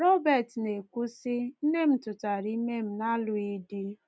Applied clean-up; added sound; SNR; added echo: none; none; none; none.